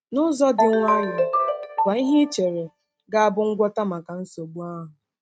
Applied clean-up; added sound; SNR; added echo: neural mask model RNNoise.